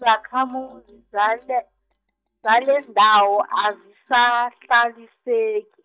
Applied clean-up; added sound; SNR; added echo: neural mask model DeepFilterNet 3.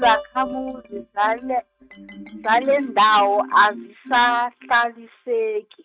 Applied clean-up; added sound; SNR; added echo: neural mask model RNNoise.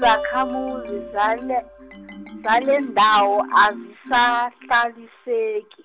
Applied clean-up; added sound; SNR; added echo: none; Acoustic guitar + Marimba, xylophone; 13 dB; none.